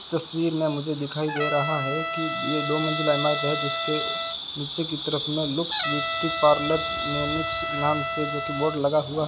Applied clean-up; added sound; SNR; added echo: none; Trumpet; 4 dB; none.